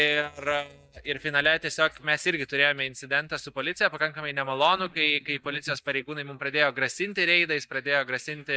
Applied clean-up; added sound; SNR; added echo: neural mask model DeepFilterNet 3.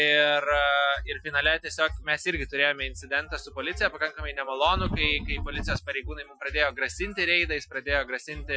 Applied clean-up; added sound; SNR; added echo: classical method Wiener filter.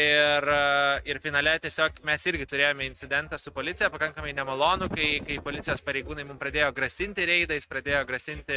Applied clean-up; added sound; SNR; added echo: neural mask model RNNoise.